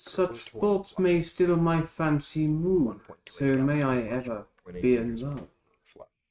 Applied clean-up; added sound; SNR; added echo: neural mask model RNNoise.